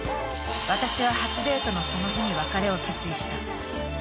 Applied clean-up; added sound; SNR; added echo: none; none; none; none.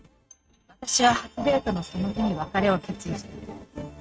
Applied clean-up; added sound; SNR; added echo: neural mask model RNNoise.